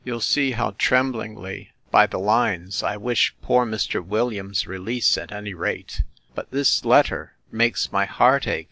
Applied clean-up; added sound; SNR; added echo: none; none; none; none.